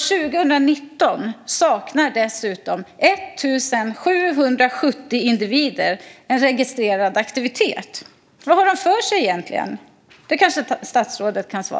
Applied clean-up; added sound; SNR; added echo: none; none; none; none.